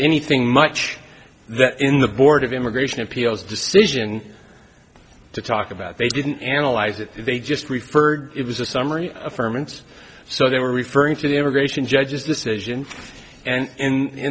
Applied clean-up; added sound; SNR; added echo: none; none; none; none.